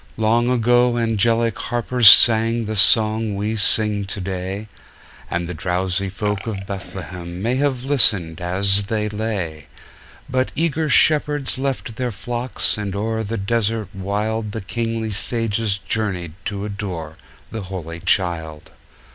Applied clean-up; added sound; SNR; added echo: none; Burping, eructation; 18 dB; none.